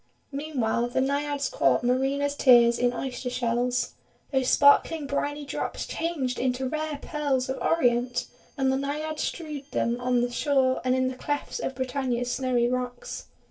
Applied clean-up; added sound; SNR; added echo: neural separator model SepFormer DNS4.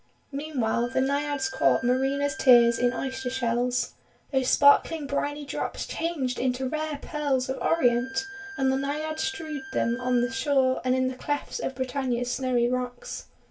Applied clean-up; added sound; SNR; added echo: none; Bowed string instrument; 16 dB; reverberation time 0.2 s.